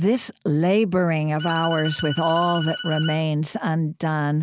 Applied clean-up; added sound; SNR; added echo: none; Bowed string instrument; 12 dB; none.